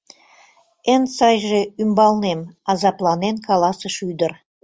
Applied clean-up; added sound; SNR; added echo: none; none; none; none.